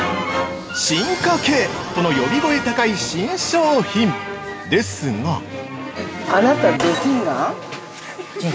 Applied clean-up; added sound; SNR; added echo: none; Hiss; 16 dB; none.